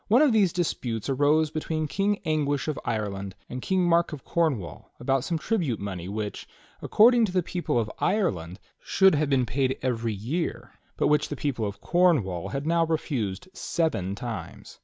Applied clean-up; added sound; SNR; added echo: none; none; none; none.